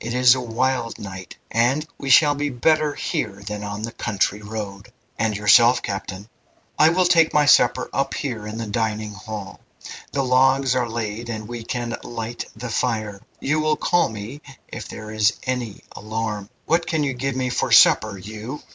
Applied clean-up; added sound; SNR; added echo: none; none; none; none.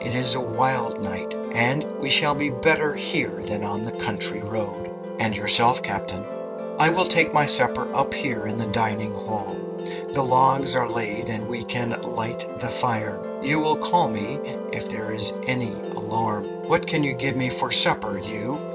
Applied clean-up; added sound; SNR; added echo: none; Musical instrument; 7 dB; none.